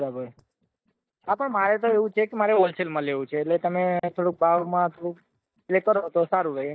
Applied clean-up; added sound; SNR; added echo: neural mask model DeepFilterNet 3.